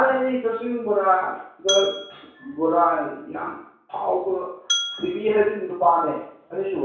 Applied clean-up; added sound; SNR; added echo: none; Glass; 7 dB; reverberation time 0.6 s.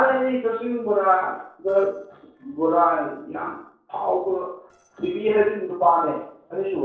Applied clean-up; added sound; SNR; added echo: neural separator model SepFormer DNS4.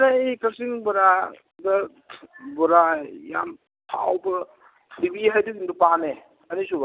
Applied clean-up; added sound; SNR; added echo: none; none; none; none.